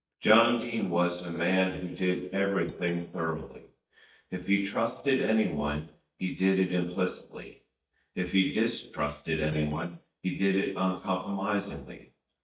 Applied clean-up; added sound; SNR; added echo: neural mask model DeepFilterNet 3.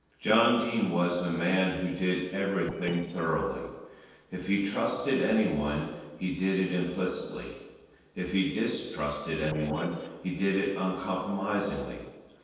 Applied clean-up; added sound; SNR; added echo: neural separator model SepFormer DNS4.